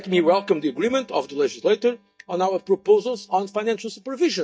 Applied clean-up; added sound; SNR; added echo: neural mask model DeepFilterNet 3.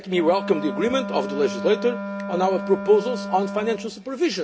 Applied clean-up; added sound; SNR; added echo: none; Wind instrument, woodwind instrument; 8 dB; reverberation time 0.3 s.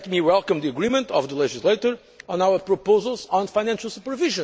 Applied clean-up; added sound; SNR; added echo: none; none; none; none.